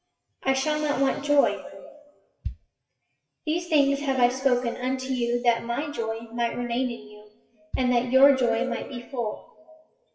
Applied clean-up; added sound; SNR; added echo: classical method WPE with log-MMSE.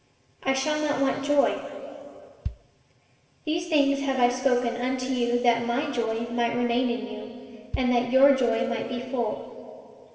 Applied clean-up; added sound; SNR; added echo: none; Bass drum; 14 dB; reverberation time 2.5 s.